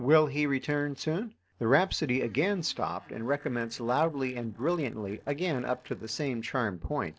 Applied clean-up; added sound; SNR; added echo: neural separator model SepFormer DNS4.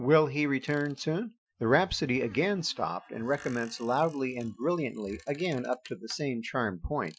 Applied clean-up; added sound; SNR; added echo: classical method Wiener filter.